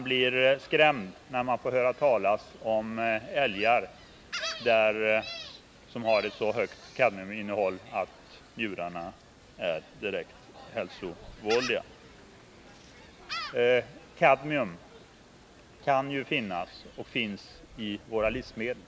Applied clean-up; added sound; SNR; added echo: none; Gull, seagull; 16 dB; none.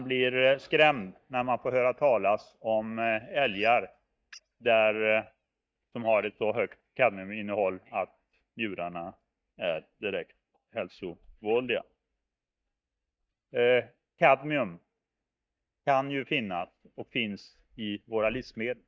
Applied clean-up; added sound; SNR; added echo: neural mask model DeepFilterNet 3.